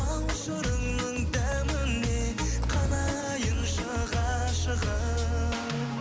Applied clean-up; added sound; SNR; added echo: none; Cricket / Waves, surf; 16 dB; none.